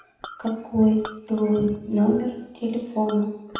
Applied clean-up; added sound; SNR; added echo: none; Chink, clink; 19 dB; reverberation time 0.8 s.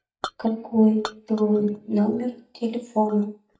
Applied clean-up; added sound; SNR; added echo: neural mask model DeepFilterNet 3.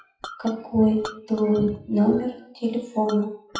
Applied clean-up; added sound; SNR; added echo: classical method WPE with log-MMSE.